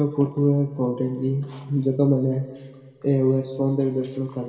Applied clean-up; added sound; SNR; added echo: none; none; none; reverberation time 2.2 s.